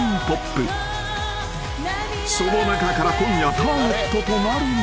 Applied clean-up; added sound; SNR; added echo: none; Wind instrument, woodwind instrument; 10 dB; none.